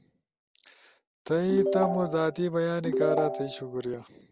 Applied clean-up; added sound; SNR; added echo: none; Ringtone / Chime; 1 dB; none.